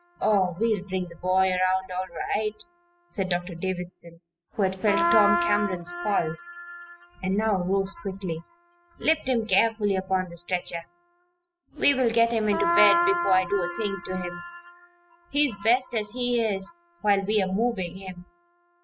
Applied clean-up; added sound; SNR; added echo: classical method spectral subtraction.